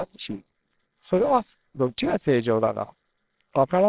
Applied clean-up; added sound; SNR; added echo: neural separator model SepFormer WHAMR!.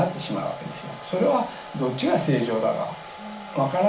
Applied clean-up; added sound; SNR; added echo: none; Domestic sounds, home sounds; 14 dB; reverberation time 0.4 s.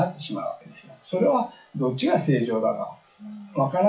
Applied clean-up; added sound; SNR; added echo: classical method WPE with log-MMSE.